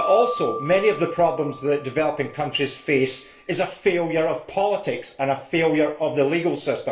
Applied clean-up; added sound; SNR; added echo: none; Marimba, xylophone; 15 dB; reverberation time 0.3 s.